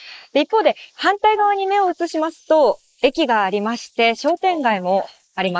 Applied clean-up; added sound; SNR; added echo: neural mask model Resemble Enhance denoiser.